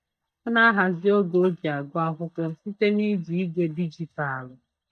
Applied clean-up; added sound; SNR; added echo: neural mask model DeepFilterNet 3.